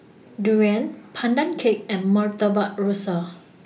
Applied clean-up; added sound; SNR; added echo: none; none; none; none.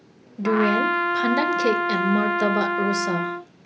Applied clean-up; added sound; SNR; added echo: none; Trumpet; -1 dB; none.